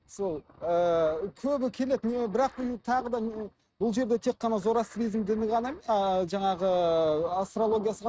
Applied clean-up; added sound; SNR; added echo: neural mask model RNNoise.